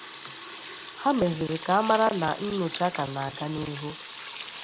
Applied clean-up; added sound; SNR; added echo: none; Sink (filling or washing) / Water tap, faucet; 12 dB; none.